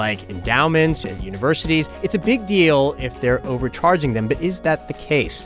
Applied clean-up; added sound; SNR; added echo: none; none; none; none.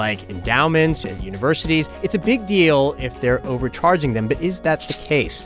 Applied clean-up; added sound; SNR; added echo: none; Rattle (instrument); 13 dB; none.